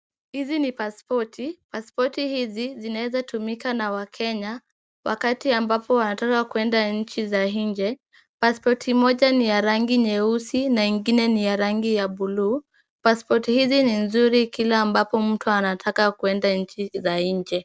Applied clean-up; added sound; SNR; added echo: none; none; none; none.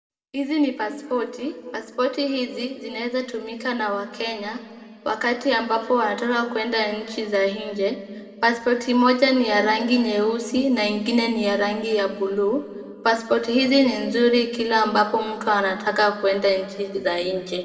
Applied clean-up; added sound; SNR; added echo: none; none; none; reverberation time 1.7 s.